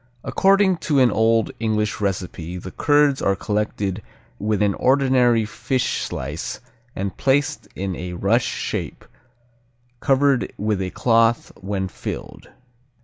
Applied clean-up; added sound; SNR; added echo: none; none; none; none.